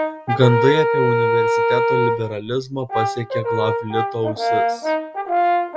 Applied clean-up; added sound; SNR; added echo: none; Brass instrument; -3 dB; none.